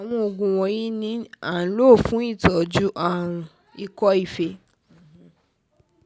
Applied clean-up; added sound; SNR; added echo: none; none; none; none.